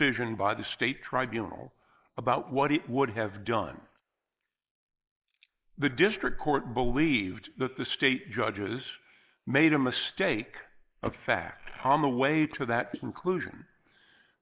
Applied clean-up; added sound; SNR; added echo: neural mask model Resemble Enhance denoiser.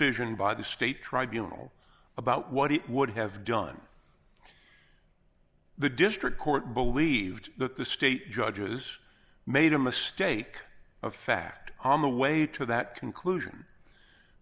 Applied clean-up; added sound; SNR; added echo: none; none; none; none.